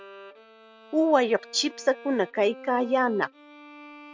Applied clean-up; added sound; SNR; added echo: none; Bowed string instrument; 19 dB; none.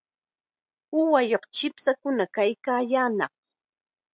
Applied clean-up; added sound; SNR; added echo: none; none; none; none.